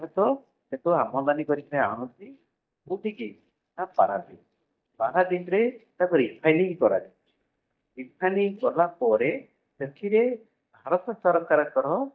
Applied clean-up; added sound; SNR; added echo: neural mask model DeepFilterNet 3.